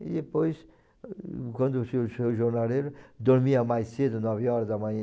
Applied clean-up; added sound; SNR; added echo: none; none; none; none.